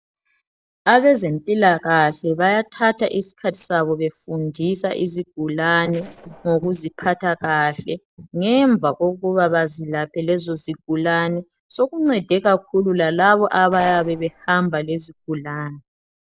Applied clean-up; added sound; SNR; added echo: neural separator model SepFormer DNS4.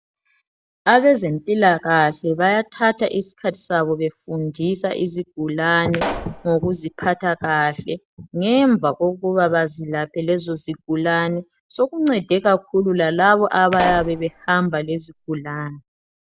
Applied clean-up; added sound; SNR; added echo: none; Explosion; 10 dB; none.